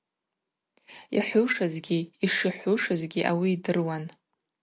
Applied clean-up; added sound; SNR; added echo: none; none; none; none.